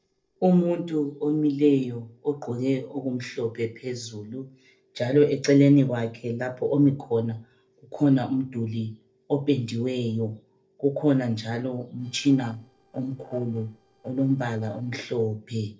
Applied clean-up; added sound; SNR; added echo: neural separator model SepFormer DNS4.